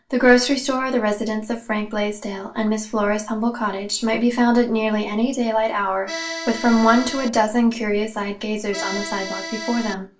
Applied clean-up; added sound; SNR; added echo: none; Accordion; 9 dB; reverberation time 0.2 s.